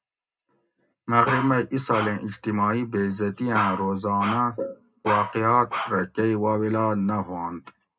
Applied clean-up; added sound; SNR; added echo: none; Bark; 7 dB; reverberation time 0.2 s.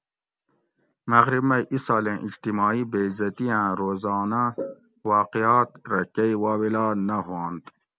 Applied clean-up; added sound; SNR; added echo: none; none; none; none.